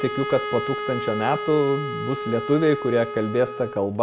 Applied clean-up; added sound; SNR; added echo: none; Wind instrument, woodwind instrument; 7 dB; none.